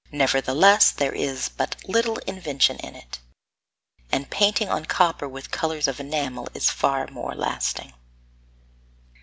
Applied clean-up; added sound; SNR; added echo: none; none; none; none.